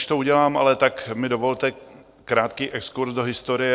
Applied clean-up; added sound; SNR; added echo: none; none; none; none.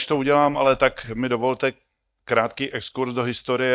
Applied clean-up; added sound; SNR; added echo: neural mask model DeepFilterNet 3.